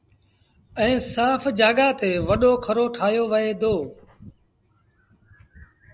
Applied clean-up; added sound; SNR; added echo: none; none; none; none.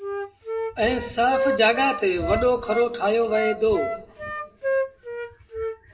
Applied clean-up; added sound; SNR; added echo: none; Wind instrument, woodwind instrument; 5 dB; reverberation time 1.8 s.